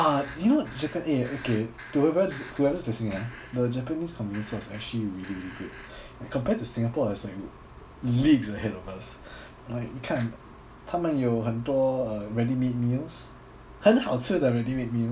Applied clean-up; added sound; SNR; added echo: none; none; none; none.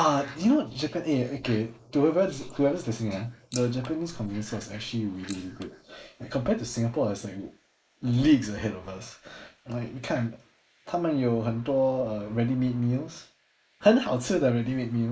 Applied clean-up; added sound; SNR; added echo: neural mask model Resemble Enhance denoiser.